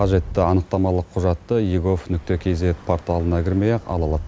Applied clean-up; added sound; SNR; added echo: none; none; none; none.